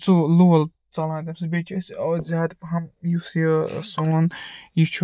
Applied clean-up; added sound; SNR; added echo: neural mask model DeepFilterNet 3.